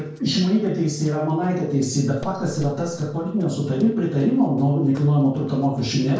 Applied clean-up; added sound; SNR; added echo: neural separator model SepFormer DNS4.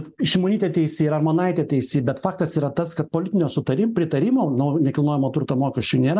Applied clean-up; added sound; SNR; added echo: none; none; none; none.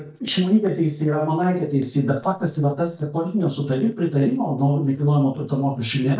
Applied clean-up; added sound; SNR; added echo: neural mask model DeepFilterNet 3.